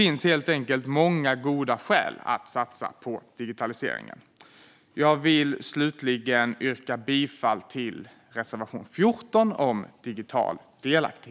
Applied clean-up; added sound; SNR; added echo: none; none; none; none.